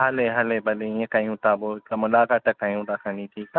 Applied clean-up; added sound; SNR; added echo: none; none; none; none.